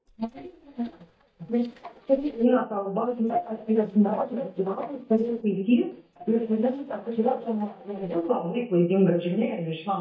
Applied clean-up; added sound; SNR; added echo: neural mask model DeepFilterNet 3.